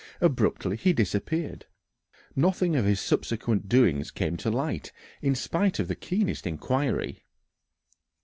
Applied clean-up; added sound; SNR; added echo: none; none; none; none.